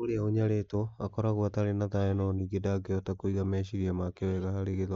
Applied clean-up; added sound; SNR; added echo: neural mask model Resemble Enhance denoiser.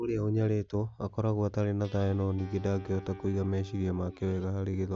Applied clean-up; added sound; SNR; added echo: none; Guitar; 18 dB; none.